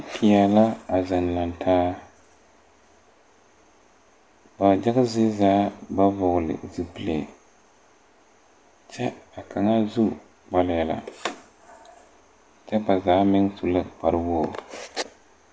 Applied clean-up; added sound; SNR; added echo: none; none; none; none.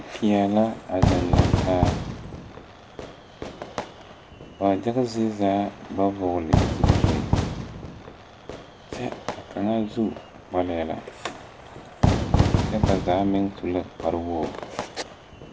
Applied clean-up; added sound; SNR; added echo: none; Fire / Fireworks; -1 dB; none.